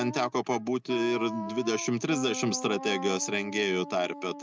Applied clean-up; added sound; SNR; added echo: none; Wind instrument, woodwind instrument; 11 dB; none.